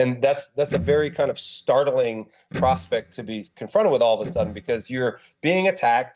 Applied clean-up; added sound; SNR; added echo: neural mask model RNNoise.